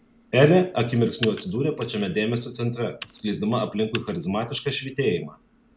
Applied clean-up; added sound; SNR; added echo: none; Computer keyboard; 19 dB; none.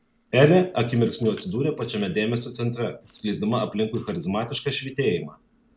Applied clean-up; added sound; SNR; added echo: neural separator model SepFormer DNS4.